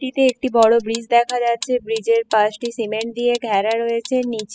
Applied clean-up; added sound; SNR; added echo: classical method spectral subtraction.